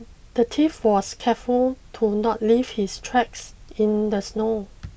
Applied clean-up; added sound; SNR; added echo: none; none; none; none.